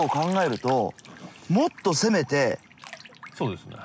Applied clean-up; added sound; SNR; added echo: none; Bathtub (filling or washing); 19 dB; none.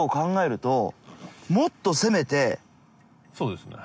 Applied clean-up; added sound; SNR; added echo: none; none; none; none.